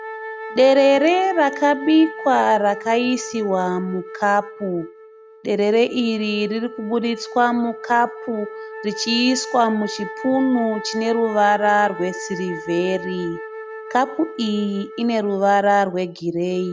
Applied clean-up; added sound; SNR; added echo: none; Wind instrument, woodwind instrument; 13 dB; none.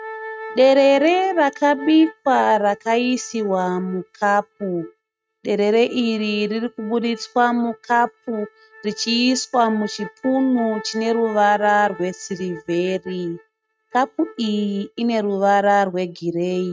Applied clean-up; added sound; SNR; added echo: neural mask model RNNoise.